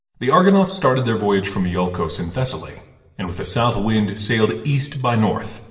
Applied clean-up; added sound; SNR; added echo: none; none; none; reverberation time 0.9 s.